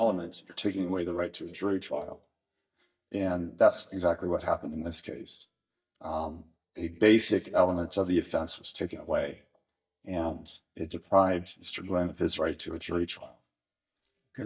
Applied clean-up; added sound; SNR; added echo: neural mask model DeepFilterNet 3.